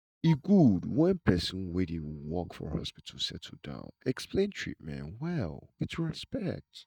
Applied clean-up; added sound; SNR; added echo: neural mask model DeepFilterNet 3.